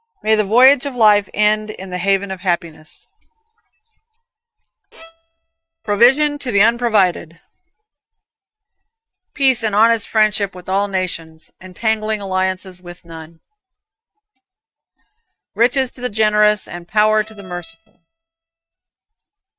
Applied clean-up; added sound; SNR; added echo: neural mask model RNNoise.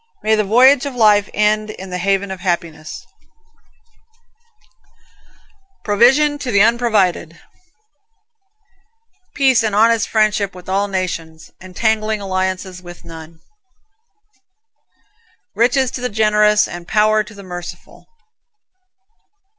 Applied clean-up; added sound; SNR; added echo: none; none; none; none.